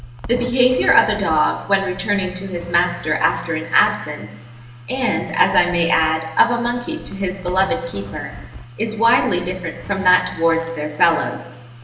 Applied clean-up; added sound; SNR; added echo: none; Zipper (clothing); 16 dB; reverberation time 0.9 s.